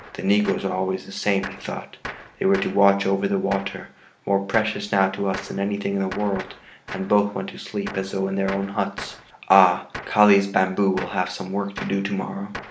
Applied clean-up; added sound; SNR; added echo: none; Gunshot, gunfire; 16 dB; none.